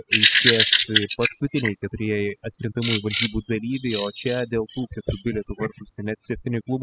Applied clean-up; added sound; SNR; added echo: classical method spectral subtraction.